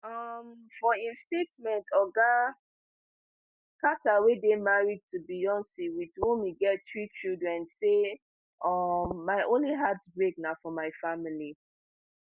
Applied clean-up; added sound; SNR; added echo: none; none; none; none.